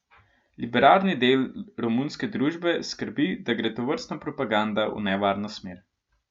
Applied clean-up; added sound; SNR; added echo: none; none; none; none.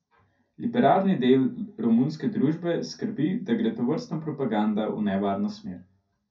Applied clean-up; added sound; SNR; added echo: none; none; none; reverberation time 0.3 s.